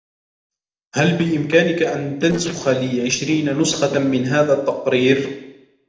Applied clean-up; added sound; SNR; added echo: neural separator model SepFormer DNS4.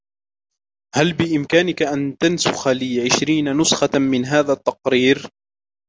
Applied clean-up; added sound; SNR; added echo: none; none; none; none.